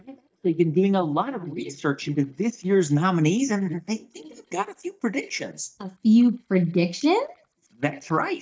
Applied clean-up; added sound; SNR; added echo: neural mask model DeepFilterNet 3.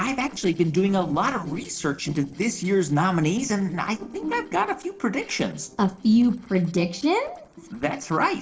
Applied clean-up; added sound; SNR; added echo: neural separator model SepFormer DNS4.